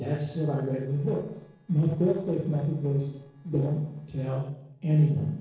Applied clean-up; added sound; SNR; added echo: neural separator model SepFormer DNS4.